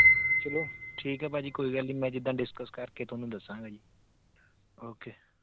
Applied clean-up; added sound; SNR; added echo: none; Piano; -4 dB; none.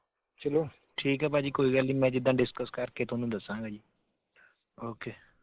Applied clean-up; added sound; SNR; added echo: neural mask model Resemble Enhance denoiser.